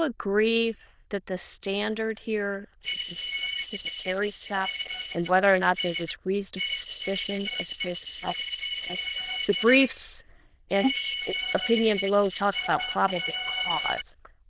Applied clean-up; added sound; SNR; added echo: neural diffusion model UNIVERSE++.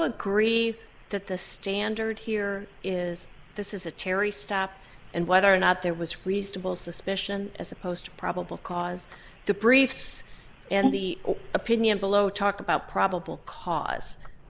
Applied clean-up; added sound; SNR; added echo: none; none; none; none.